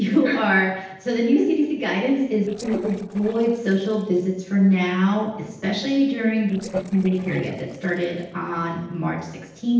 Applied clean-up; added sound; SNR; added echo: neural separator model SepFormer DNS4.